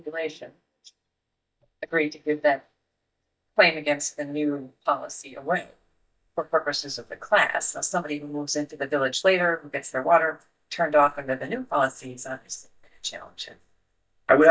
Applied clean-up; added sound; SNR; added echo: neural mask model DeepFilterNet 3.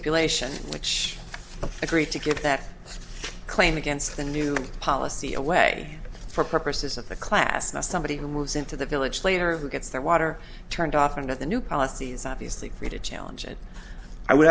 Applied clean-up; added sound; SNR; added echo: none; none; none; none.